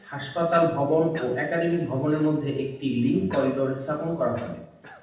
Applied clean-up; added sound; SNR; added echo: neural separator model SepFormer DNS4.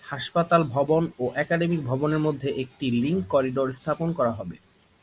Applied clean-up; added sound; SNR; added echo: none; none; none; none.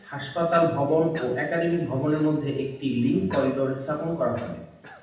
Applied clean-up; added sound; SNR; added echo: none; Cough; 18 dB; reverberation time 0.8 s.